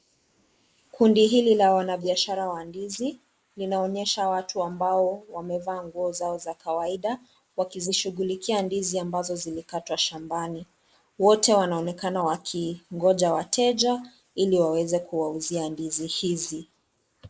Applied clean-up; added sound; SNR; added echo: neural mask model Resemble Enhance denoiser.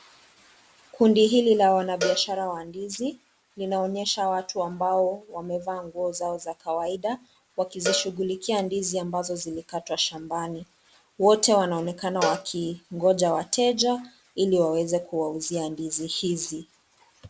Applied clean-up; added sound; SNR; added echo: none; Cowbell; 10 dB; none.